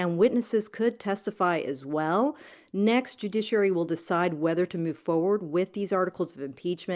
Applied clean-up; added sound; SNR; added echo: none; none; none; none.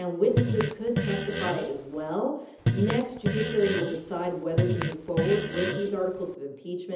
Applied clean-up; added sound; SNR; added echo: none; Fart; 1 dB; reverberation time 0.7 s.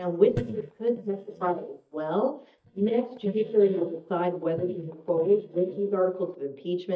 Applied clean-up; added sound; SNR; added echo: neural mask model DeepFilterNet 3.